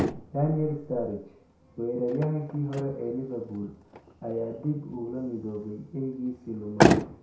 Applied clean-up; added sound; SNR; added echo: none; Motor vehicle (road); 0 dB; reverberation time 0.6 s.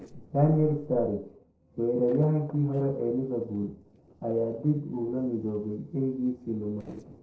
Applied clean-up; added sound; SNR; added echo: neural separator model SepFormer DNS4.